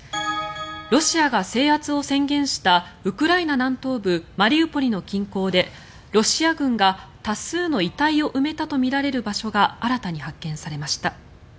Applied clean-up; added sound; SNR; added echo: none; none; none; none.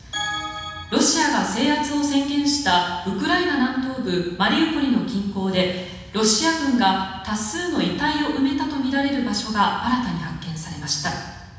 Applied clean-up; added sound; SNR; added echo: none; none; none; reverberation time 1.1 s.